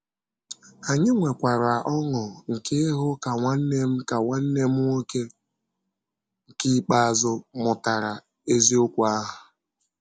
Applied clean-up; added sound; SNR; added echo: none; none; none; none.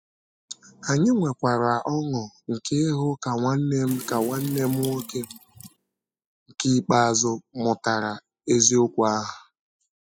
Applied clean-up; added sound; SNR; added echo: classical method spectral subtraction.